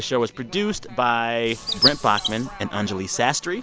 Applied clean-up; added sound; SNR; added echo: none; Chirp, tweet; 1 dB; none.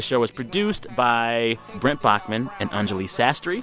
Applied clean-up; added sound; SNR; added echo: none; none; none; none.